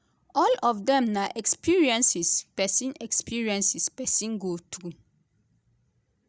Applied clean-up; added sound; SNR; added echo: none; none; none; none.